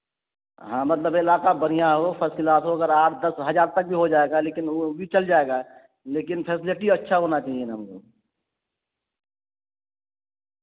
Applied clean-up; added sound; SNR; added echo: none; none; none; none.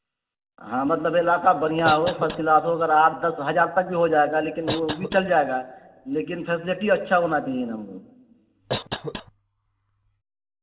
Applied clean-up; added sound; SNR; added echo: none; Cough; 12 dB; reverberation time 1.6 s.